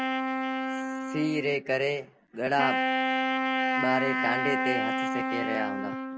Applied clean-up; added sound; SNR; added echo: none; Wind instrument, woodwind instrument; -2 dB; none.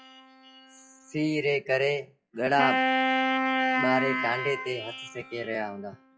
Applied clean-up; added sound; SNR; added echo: classical method log-MMSE.